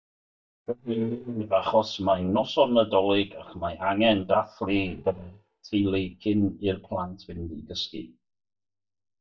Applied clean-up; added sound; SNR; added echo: neural mask model DeepFilterNet 3.